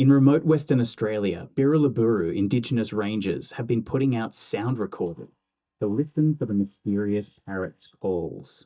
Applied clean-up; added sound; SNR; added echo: neural mask model DeepFilterNet 3.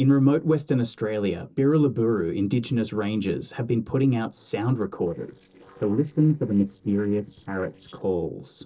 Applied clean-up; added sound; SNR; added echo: neural separator model SepFormer DNS4.